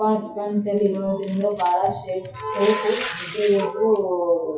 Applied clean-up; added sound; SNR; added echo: classical method WPE with log-MMSE.